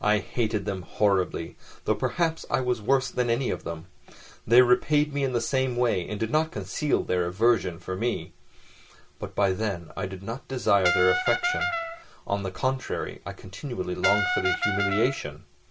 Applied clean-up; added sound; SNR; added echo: none; Brass instrument; 0 dB; none.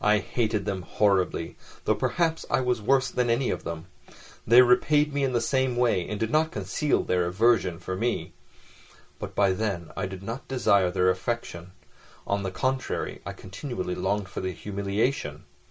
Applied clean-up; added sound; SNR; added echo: none; none; none; none.